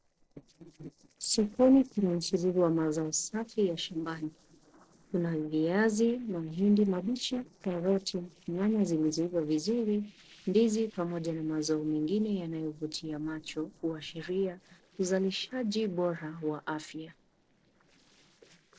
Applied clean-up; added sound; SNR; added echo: neural separator model SepFormer DNS4.